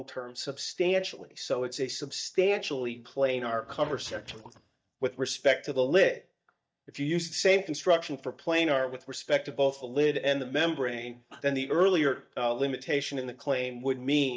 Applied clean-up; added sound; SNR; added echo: neural mask model DeepFilterNet 3.